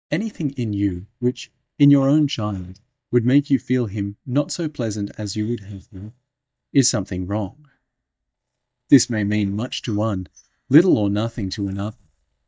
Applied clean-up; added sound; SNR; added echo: neural mask model DeepFilterNet 3.